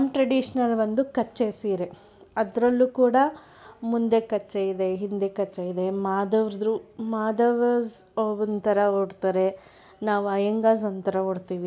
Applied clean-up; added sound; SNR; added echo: none; none; none; none.